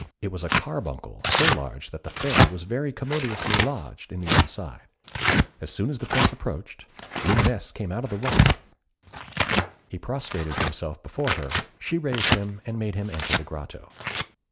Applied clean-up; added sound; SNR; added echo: none; Tearing; -4 dB; none.